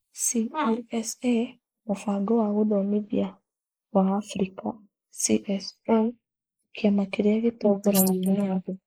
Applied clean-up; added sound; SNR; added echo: neural mask model Resemble Enhance denoiser.